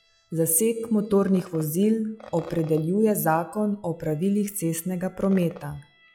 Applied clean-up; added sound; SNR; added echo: classical method log-MMSE.